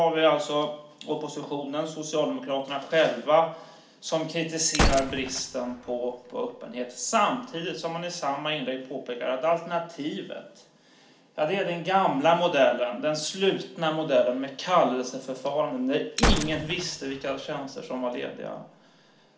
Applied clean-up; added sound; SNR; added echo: none; Gunshot, gunfire; 4 dB; reverberation time 0.4 s.